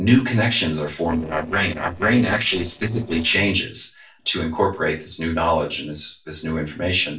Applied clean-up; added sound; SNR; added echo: neural separator model SepFormer DNS4.